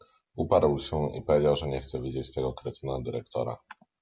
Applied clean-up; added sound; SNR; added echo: none; none; none; none.